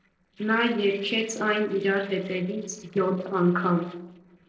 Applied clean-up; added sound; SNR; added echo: neural separator model SepFormer DNS4.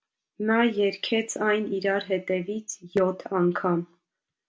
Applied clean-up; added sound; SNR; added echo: none; none; none; none.